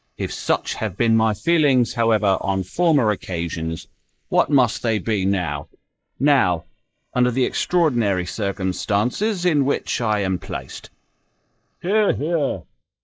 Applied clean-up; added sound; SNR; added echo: neural mask model Resemble Enhance denoiser.